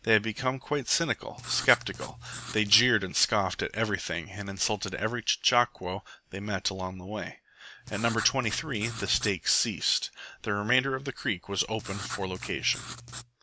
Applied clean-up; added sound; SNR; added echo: none; Writing; 11 dB; none.